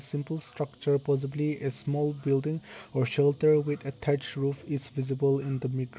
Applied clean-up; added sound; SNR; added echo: none; none; none; none.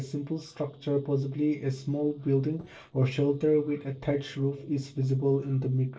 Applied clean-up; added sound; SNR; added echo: neural separator model SepFormer DNS4.